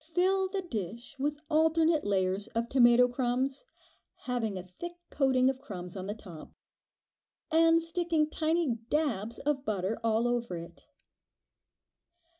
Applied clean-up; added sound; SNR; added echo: none; none; none; none.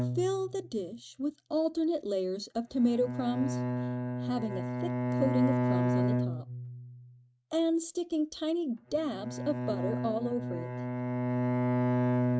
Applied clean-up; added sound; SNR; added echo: neural mask model RNNoise.